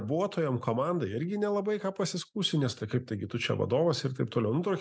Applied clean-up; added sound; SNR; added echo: none; none; none; none.